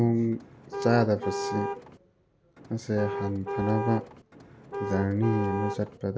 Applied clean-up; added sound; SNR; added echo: none; Car; 5 dB; none.